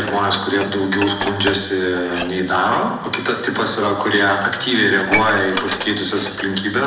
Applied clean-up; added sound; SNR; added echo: none; Dishes, pots, and pans; 11 dB; reverberation time 0.9 s.